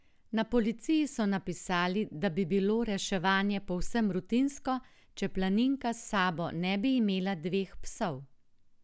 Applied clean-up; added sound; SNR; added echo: none; none; none; none.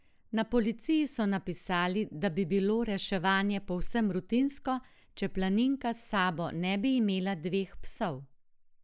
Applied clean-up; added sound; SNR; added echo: neural mask model Resemble Enhance denoiser.